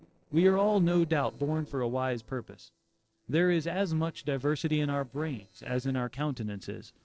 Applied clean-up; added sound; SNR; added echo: neural separator model SepFormer DNS4.